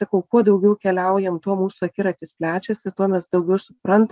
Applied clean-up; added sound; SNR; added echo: none; none; none; none.